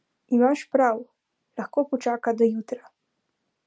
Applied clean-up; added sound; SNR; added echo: none; none; none; none.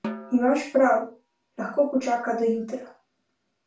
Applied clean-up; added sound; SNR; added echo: none; Snare drum; 16 dB; reverberation time 0.3 s.